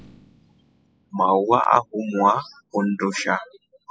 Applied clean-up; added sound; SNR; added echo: classical method spectral subtraction.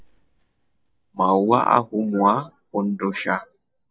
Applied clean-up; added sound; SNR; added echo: neural mask model DeepFilterNet 3.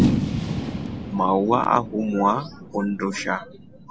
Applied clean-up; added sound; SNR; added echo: none; Fireworks; 3 dB; none.